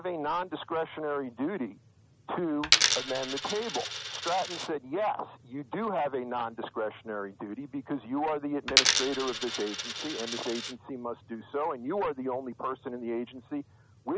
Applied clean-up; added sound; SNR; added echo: none; Coin (dropping); -3 dB; none.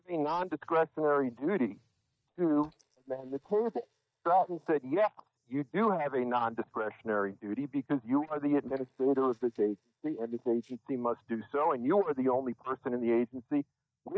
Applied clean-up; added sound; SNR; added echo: neural mask model DeepFilterNet 3.